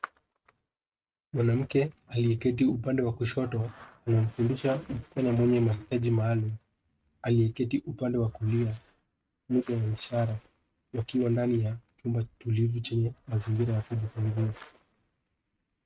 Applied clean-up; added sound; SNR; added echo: neural mask model RNNoise.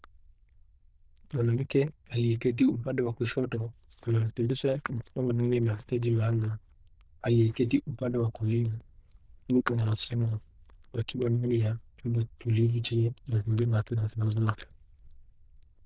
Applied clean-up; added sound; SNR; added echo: neural diffusion model UNIVERSE++.